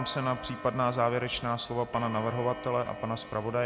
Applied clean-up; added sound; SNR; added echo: none; Clock; 13 dB; none.